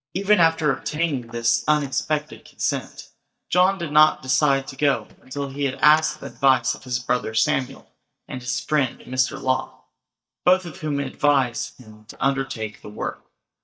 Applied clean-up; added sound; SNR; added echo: neural mask model DeepFilterNet 3.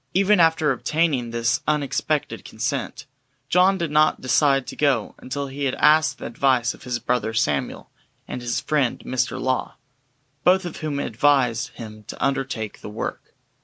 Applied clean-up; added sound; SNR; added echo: none; none; none; none.